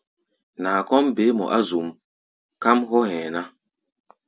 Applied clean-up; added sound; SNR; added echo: none; none; none; none.